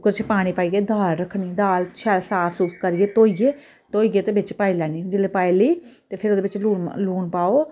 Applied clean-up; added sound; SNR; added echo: none; none; none; none.